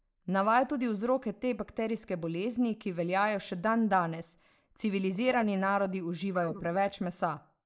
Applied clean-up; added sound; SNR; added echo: neural mask model Resemble Enhance denoiser.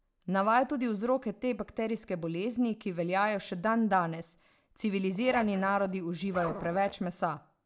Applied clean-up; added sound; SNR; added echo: none; Zipper (clothing); 12 dB; none.